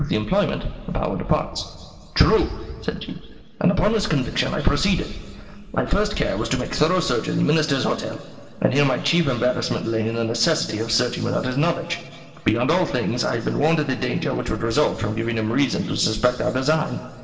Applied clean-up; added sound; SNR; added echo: none; none; none; reverberation time 2.0 s.